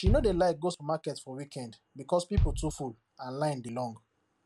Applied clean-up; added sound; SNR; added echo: none; Bass drum; 2 dB; none.